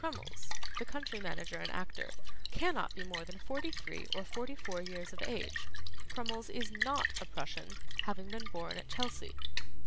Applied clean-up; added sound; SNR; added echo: none; Splash, splatter; 13 dB; none.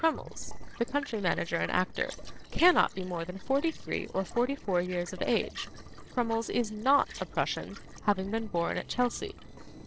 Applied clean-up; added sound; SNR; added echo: neural separator model SepFormer DNS4.